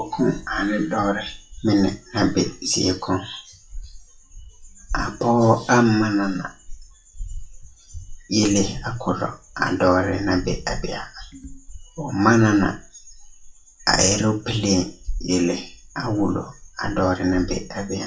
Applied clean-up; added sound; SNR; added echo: classical method WPE with log-MMSE.